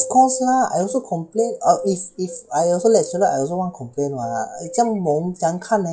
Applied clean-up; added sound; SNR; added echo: classical method log-MMSE.